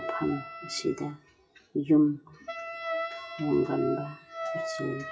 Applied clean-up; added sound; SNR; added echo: classical method WPE with log-MMSE.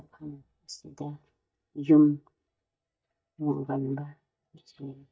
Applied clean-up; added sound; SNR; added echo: neural mask model DeepFilterNet 3.